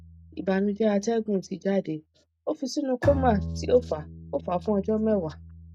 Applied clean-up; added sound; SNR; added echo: none; Bowed string instrument; 10 dB; none.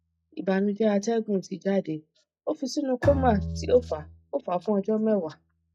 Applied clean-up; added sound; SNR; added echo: classical method log-MMSE.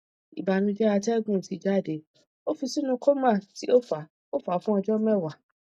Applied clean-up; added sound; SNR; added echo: none; none; none; none.